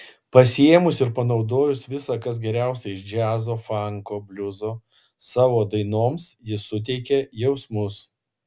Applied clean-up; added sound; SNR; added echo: none; none; none; none.